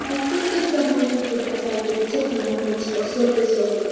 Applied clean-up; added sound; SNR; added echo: none; Toilet flush; 10 dB; reverberation time 1.9 s.